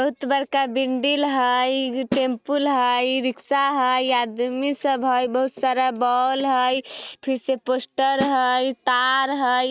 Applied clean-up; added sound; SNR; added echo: neural mask model RNNoise.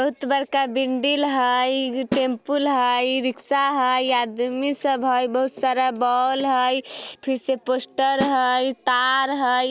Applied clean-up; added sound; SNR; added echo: none; Snare drum; 12 dB; none.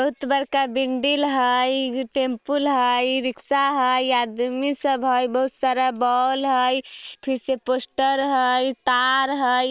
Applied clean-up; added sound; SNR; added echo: neural separator model SepFormer WHAM!.